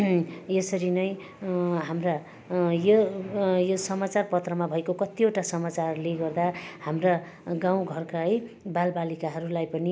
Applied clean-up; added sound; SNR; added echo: none; none; none; none.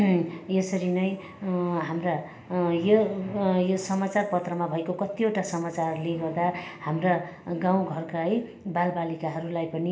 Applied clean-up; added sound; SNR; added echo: none; none; none; reverberation time 0.9 s.